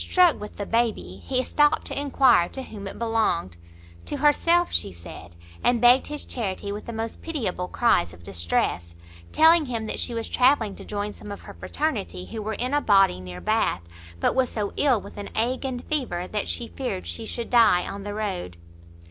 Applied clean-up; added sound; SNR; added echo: none; none; none; none.